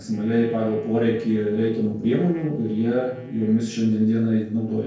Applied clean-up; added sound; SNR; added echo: neural separator model SepFormer DNS4.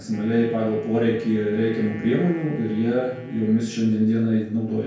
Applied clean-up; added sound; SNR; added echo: none; Wind instrument, woodwind instrument; 19 dB; reverberation time 0.5 s.